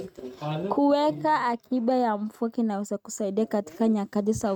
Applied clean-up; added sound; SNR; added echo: neural mask model RNNoise.